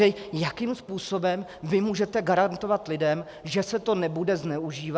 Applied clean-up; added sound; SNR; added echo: none; none; none; none.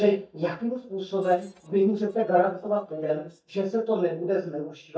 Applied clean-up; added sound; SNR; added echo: neural mask model DeepFilterNet 3.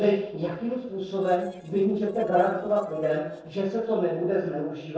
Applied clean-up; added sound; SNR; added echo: neural separator model SepFormer DNS4.